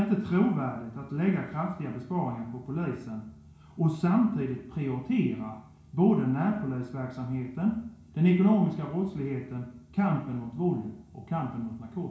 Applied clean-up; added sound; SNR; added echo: none; none; none; reverberation time 0.6 s.